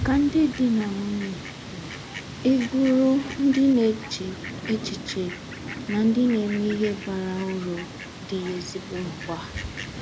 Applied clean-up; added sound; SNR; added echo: none; Fowl; 11 dB; none.